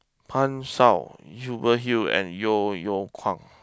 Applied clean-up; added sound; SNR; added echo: none; none; none; none.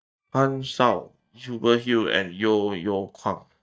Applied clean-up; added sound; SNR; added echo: neural mask model DeepFilterNet 3.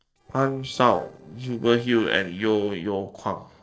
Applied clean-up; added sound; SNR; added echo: neural separator model SepFormer DNS4.